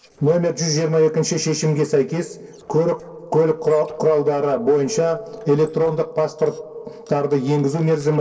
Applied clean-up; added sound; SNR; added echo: neural separator model SepFormer DNS4.